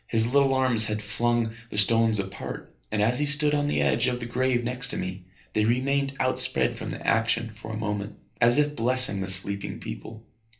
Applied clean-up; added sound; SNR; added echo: none; none; none; reverberation time 0.3 s.